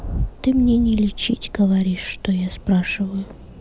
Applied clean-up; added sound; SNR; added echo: none; Thunder; 18 dB; none.